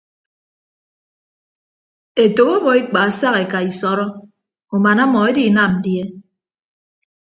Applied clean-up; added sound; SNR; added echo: none; none; none; none.